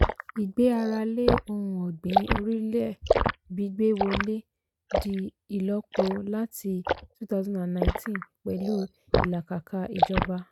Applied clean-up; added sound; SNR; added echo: neural mask model RNNoise.